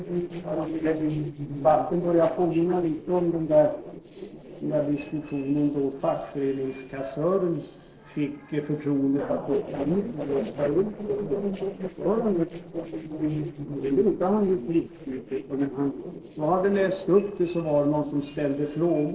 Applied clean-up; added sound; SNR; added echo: neural separator model SepFormer DNS4.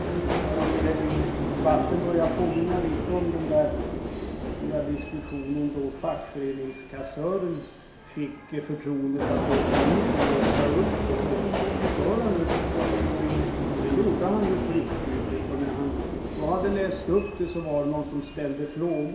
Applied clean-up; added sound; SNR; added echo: none; Subway, metro, underground; 0 dB; reverberation time 0.7 s.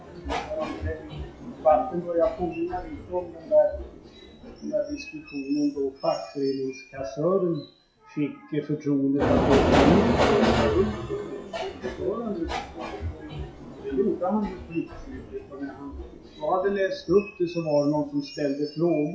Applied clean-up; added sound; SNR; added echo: classical method WPE with log-MMSE.